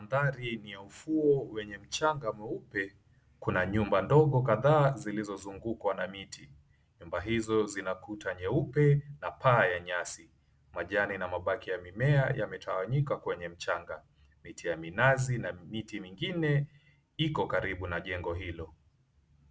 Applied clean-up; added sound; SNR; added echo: none; none; none; none.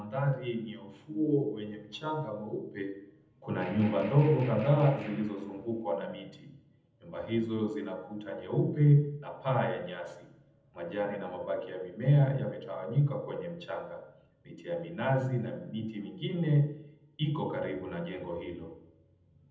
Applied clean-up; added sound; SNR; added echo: none; Gunshot, gunfire; 17 dB; reverberation time 0.8 s.